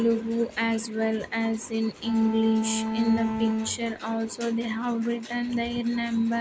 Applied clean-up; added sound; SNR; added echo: none; Bowed string instrument; 3 dB; none.